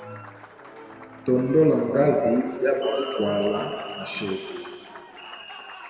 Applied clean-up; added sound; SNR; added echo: none; Applause; 16 dB; reverberation time 2.3 s.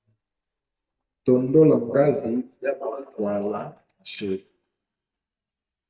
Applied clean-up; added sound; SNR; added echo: neural mask model DeepFilterNet 3.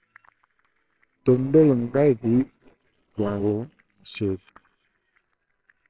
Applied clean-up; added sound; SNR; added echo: neural separator model SepFormer WHAMR!.